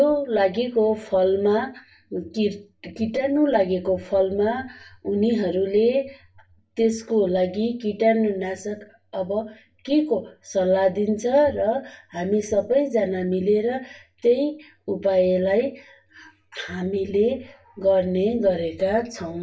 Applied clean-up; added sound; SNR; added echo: none; none; none; reverberation time 0.3 s.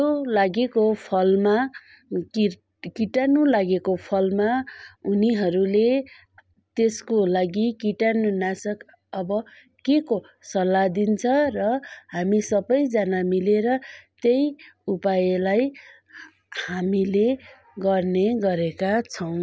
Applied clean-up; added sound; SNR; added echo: none; none; none; none.